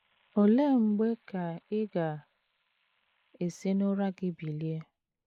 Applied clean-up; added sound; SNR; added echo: neural mask model Resemble Enhance denoiser.